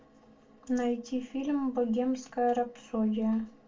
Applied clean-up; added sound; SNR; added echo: none; none; none; reverberation time 0.2 s.